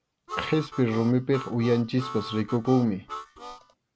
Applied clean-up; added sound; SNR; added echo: none; Harmonica; 13 dB; none.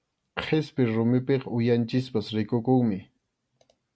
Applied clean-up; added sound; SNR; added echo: none; none; none; none.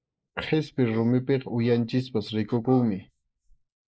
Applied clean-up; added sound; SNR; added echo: neural mask model Resemble Enhance denoiser.